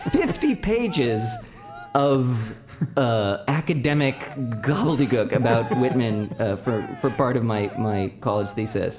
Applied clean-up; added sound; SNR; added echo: none; Cheering; 16 dB; reverberation time 3.0 s.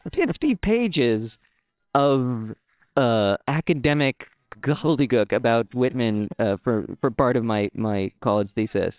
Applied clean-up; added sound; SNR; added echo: neural separator model SepFormer WHAMR!.